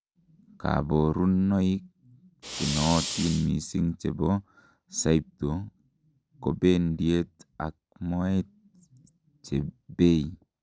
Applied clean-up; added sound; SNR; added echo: none; Fire; 6 dB; none.